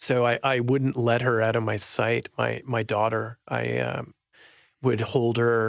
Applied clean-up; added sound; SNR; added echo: none; none; none; none.